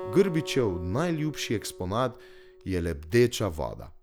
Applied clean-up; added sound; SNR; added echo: none; Acoustic guitar; 15 dB; none.